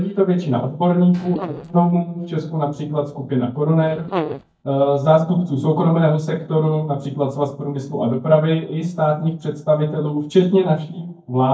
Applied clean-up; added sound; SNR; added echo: neural mask model DeepFilterNet 3.